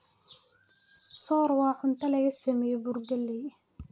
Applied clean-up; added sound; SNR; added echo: none; none; none; none.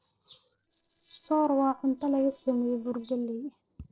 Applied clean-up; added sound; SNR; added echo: neural separator model SepFormer DNS4.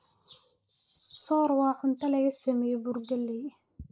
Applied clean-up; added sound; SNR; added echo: neural mask model Resemble Enhance denoiser.